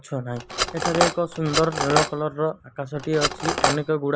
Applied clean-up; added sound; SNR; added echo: none; Cutlery, silverware; 0 dB; none.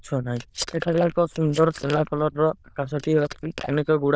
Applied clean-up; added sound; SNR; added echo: neural diffusion model UNIVERSE++.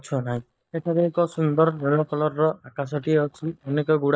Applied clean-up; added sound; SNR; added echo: neural mask model DeepFilterNet 3.